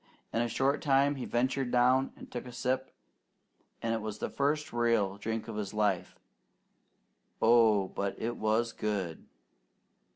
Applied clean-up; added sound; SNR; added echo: none; none; none; none.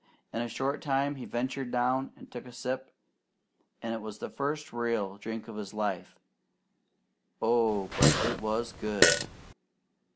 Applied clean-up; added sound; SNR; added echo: none; Fart; -5 dB; none.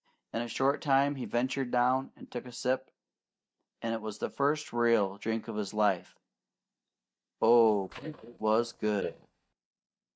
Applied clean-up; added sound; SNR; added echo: neural mask model DeepFilterNet 3.